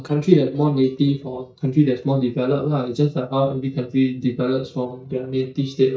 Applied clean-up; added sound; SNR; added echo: neural mask model DeepFilterNet 3.